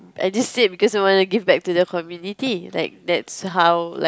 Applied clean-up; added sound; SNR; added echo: none; none; none; none.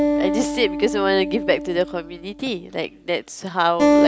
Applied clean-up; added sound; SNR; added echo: none; Acoustic guitar; 0 dB; none.